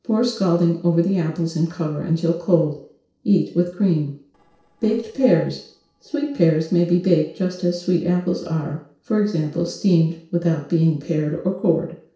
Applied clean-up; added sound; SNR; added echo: neural separator model SepFormer DNS4.